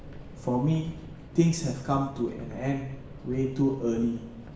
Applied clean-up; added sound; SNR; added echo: none; Subway, metro, underground; 14 dB; reverberation time 0.8 s.